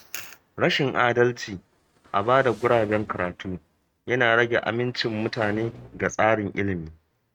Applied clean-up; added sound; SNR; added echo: neural mask model RNNoise.